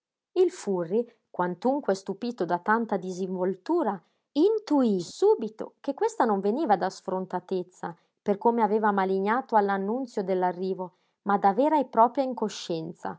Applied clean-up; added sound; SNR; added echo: none; none; none; none.